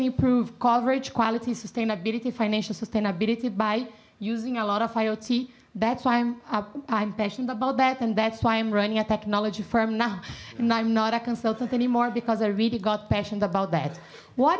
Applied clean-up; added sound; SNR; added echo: none; none; none; none.